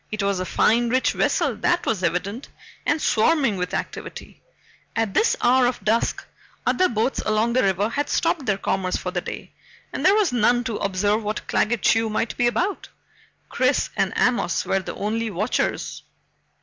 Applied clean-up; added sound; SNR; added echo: none; none; none; none.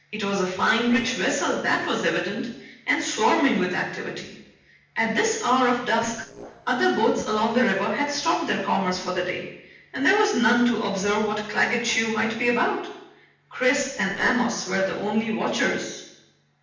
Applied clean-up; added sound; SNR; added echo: neural separator model SepFormer DNS4.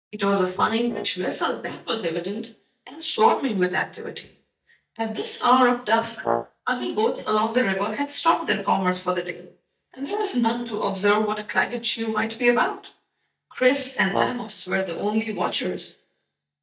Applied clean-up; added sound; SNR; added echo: neural mask model DeepFilterNet 3.